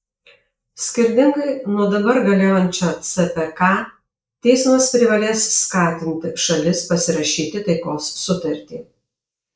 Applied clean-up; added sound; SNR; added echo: neural mask model Resemble Enhance denoiser.